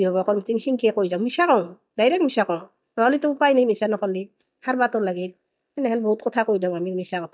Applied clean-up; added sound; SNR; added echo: neural mask model DeepFilterNet 3.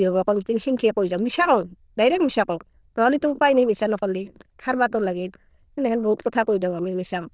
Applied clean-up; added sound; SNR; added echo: neural diffusion model UNIVERSE++.